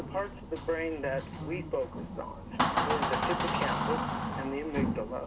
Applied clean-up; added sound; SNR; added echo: none; Door; -3 dB; reverberation time 0.2 s.